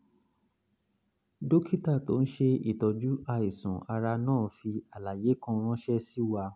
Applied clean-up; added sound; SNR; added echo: none; none; none; none.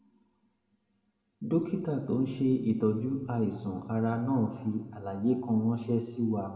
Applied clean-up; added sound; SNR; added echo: none; none; none; reverberation time 1.5 s.